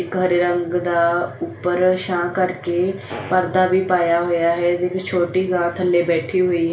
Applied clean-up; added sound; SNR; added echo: none; Fart; 12 dB; reverberation time 0.4 s.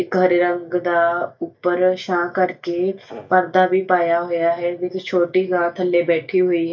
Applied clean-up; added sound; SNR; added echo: neural mask model DeepFilterNet 3.